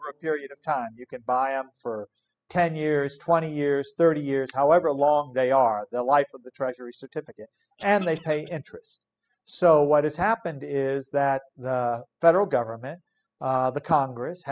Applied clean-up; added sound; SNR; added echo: classical method spectral subtraction.